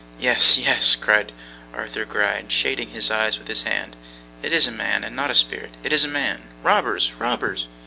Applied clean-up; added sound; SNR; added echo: none; none; none; none.